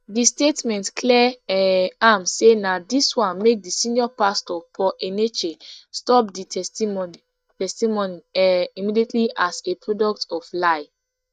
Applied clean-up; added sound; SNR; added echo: neural mask model DeepFilterNet 3.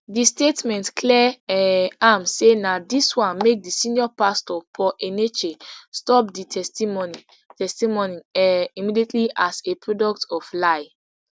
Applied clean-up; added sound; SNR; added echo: none; none; none; none.